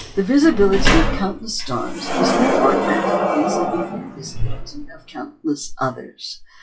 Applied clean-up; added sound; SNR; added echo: classical method WPE with log-MMSE.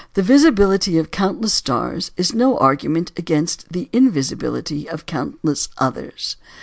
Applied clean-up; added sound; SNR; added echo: none; none; none; none.